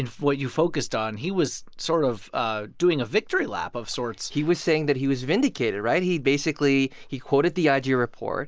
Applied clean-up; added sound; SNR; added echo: none; none; none; none.